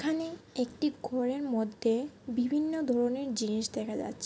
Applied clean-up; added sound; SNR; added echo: none; none; none; none.